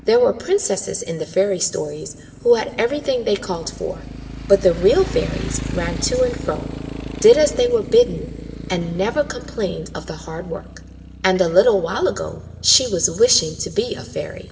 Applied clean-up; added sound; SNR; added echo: none; Motorcycle; 12 dB; reverberation time 1.6 s.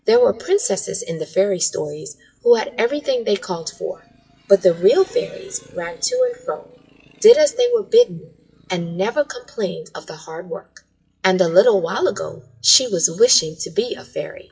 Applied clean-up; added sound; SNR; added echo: classical method WPE with log-MMSE.